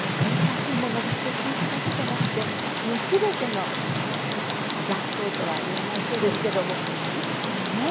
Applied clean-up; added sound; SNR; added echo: none; Tick; -3 dB; none.